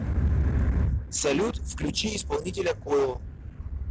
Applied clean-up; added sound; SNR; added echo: none; none; none; none.